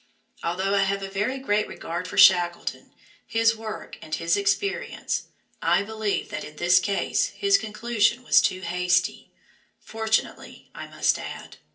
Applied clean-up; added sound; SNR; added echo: none; none; none; reverberation time 0.3 s.